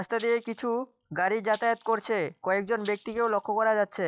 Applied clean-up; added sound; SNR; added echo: classical method log-MMSE.